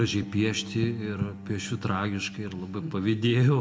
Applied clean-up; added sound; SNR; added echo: none; Bowed string instrument; 14 dB; reverberation time 0.7 s.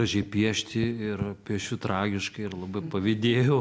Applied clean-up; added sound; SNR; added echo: none; none; none; none.